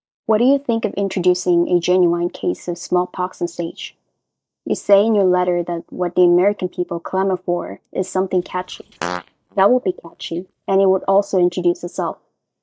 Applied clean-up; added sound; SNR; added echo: neural mask model DeepFilterNet 3.